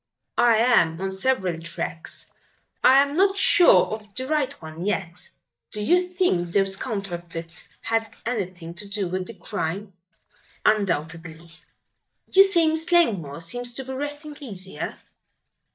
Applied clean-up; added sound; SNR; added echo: neural mask model DeepFilterNet 3.